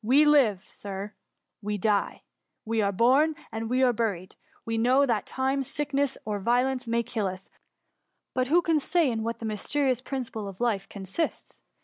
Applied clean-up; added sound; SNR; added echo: none; none; none; none.